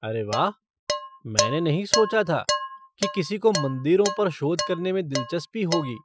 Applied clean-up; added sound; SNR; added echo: classical method Wiener filter.